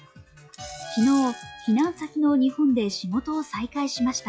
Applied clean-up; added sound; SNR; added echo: classical method log-MMSE.